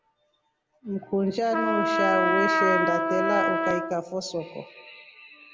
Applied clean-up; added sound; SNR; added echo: none; Trumpet; -1 dB; none.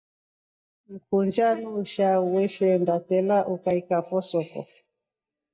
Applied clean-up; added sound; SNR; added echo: neural mask model DeepFilterNet 3.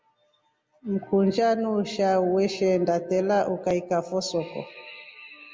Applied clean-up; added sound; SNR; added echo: none; none; none; none.